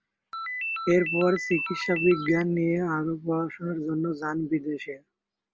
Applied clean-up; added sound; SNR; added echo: none; Ringtone; 6 dB; none.